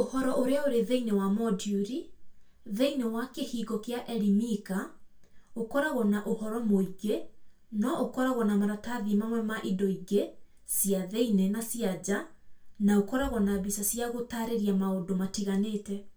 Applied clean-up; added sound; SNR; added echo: none; none; none; reverberation time 0.2 s.